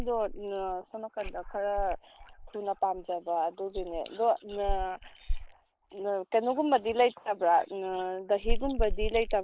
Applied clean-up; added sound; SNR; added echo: neural mask model Resemble Enhance denoiser.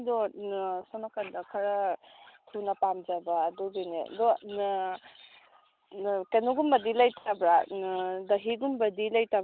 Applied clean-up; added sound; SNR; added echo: none; none; none; none.